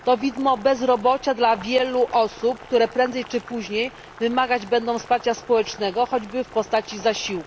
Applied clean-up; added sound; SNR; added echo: none; Boiling; 19 dB; none.